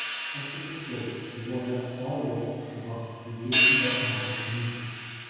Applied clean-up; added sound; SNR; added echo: none; Hi-hat; -4 dB; reverberation time 2.2 s.